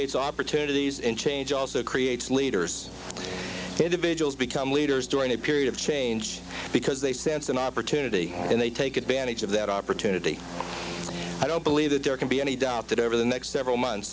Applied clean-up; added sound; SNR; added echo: none; none; none; none.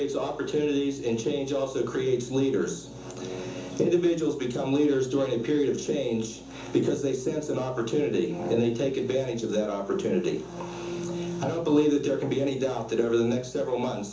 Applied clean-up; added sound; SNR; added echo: none; none; none; reverberation time 0.7 s.